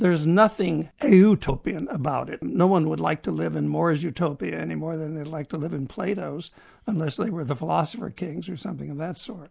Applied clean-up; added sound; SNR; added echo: none; none; none; none.